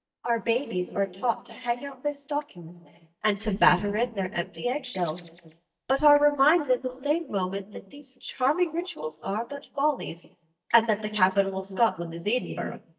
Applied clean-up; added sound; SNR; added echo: neural mask model DeepFilterNet 3.